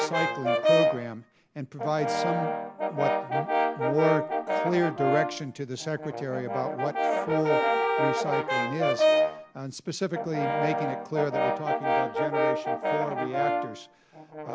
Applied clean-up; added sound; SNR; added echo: none; Brass instrument; -4 dB; none.